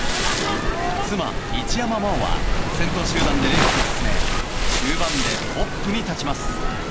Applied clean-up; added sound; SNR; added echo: none; Waves, surf; -4 dB; none.